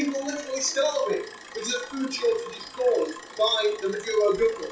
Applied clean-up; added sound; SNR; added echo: classical method WPE with log-MMSE.